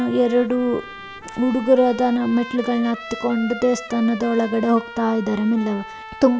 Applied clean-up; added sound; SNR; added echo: none; Trumpet; 15 dB; none.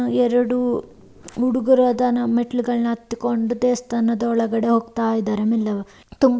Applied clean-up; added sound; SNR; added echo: none; none; none; none.